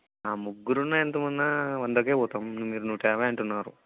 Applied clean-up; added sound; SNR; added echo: none; none; none; none.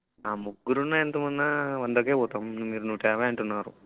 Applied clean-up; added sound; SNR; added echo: neural separator model SepFormer DNS4.